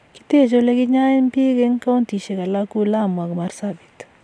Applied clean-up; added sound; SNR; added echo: none; none; none; none.